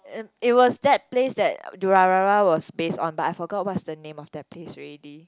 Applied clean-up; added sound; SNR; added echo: none; none; none; none.